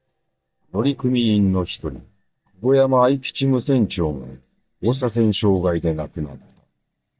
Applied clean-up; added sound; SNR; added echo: neural mask model DeepFilterNet 3.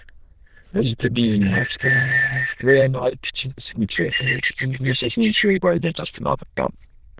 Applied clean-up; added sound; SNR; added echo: neural diffusion model UNIVERSE++.